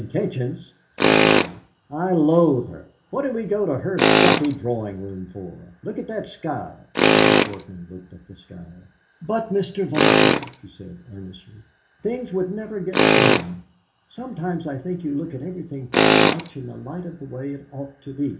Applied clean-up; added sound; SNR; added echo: none; Tools; -3 dB; reverberation time 0.4 s.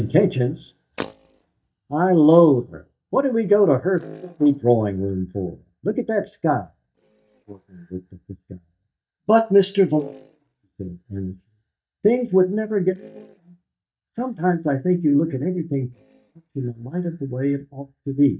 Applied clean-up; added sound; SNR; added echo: neural mask model DeepFilterNet 3.